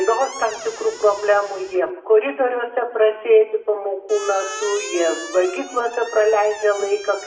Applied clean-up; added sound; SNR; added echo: none; Squeak; 15 dB; reverberation time 0.6 s.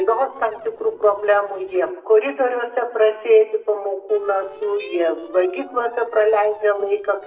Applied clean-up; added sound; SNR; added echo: neural separator model SepFormer DNS4.